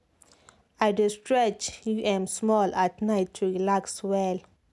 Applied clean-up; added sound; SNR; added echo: none; none; none; none.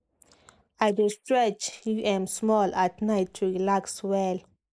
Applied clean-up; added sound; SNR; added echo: neural mask model Resemble Enhance denoiser.